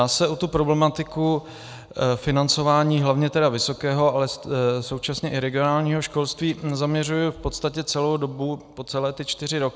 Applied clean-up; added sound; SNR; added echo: none; none; none; none.